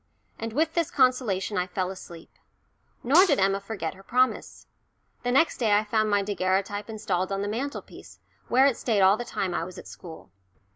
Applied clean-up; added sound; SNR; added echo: none; Gunshot, gunfire; 10 dB; none.